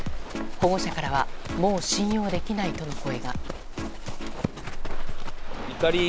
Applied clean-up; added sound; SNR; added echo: none; Livestock, farm animals, working animals; 0 dB; none.